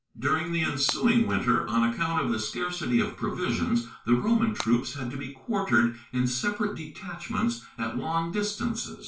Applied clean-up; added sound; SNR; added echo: none; Shatter; 18 dB; reverberation time 0.3 s.